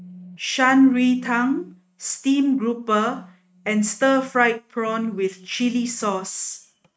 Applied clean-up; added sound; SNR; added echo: neural mask model RNNoise.